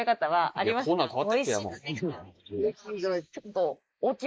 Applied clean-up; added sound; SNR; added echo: neural mask model Resemble Enhance denoiser.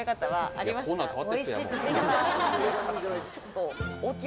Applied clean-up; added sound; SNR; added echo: none; Keyboard (musical); 13 dB; none.